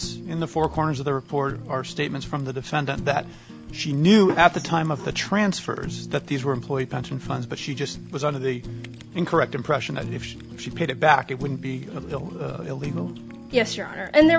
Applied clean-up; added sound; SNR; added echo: none; Fire; 13 dB; none.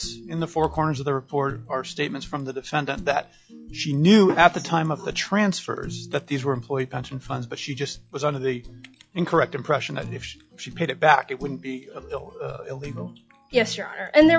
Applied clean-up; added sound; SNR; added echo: classical method log-MMSE.